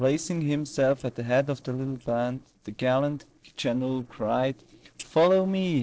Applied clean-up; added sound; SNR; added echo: neural separator model SepFormer DNS4.